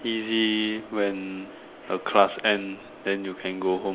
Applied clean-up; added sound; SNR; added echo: none; none; none; none.